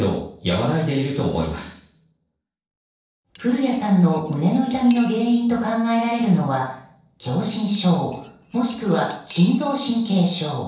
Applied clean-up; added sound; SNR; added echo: neural separator model SepFormer DNS4.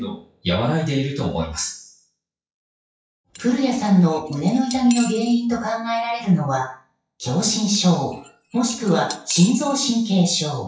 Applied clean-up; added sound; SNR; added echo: classical method WPE with log-MMSE.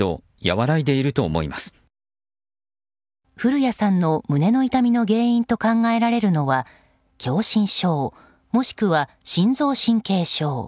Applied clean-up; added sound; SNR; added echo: none; none; none; none.